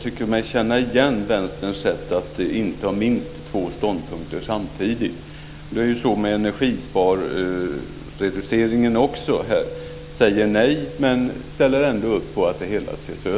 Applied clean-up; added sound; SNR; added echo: none; none; none; none.